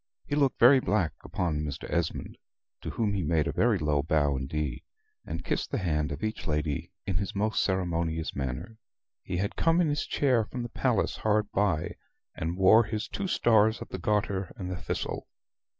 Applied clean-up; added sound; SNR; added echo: none; none; none; none.